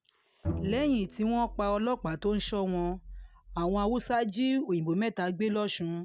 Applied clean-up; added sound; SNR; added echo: none; Bowed string instrument; 10 dB; none.